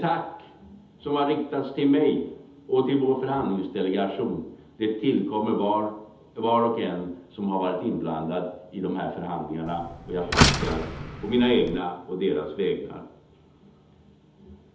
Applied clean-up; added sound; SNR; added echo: none; Slam; 0 dB; reverberation time 0.8 s.